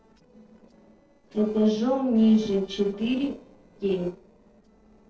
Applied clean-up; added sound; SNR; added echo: neural separator model SepFormer DNS4.